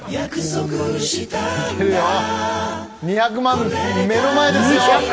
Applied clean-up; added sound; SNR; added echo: none; none; none; none.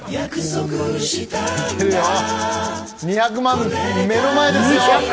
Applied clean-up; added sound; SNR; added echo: none; Rattle / Rattle (instrument); 20 dB; none.